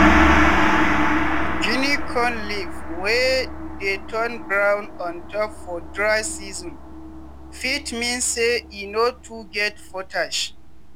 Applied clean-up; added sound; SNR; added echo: none; Gong; -2 dB; none.